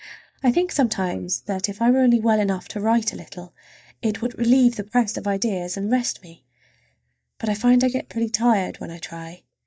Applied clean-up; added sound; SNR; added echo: neural mask model DeepFilterNet 3.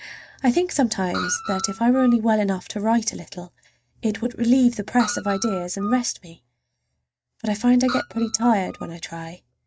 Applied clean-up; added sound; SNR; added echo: neural mask model RNNoise.